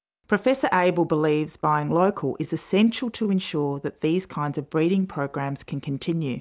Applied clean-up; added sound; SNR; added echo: none; none; none; none.